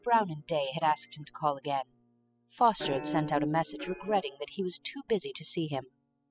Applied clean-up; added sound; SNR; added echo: classical method spectral subtraction.